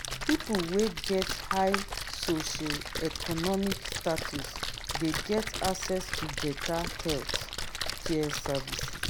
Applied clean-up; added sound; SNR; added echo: none; Splash, splatter; 2 dB; none.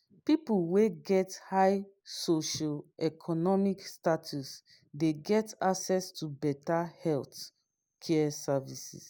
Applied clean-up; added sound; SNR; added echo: none; none; none; none.